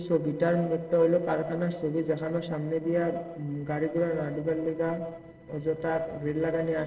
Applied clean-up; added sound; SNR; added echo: neural separator model SepFormer DNS4.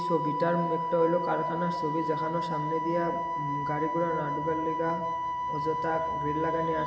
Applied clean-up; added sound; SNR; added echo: none; Wind instrument, woodwind instrument; 1 dB; reverberation time 3.0 s.